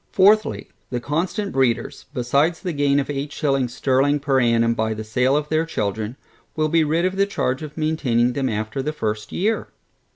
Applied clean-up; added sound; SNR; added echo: none; none; none; none.